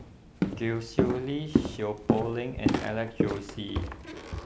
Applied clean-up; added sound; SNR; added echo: none; Walk, footsteps; -3 dB; none.